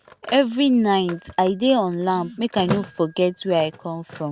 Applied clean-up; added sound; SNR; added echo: none; Telephone; 15 dB; none.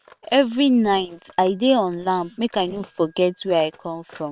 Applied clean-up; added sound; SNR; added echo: neural separator model SepFormer WHAM!.